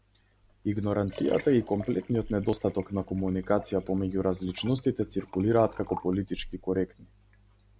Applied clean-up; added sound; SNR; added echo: none; Liquid; 19 dB; none.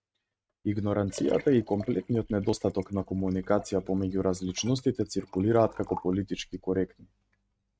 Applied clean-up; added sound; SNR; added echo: neural mask model RNNoise.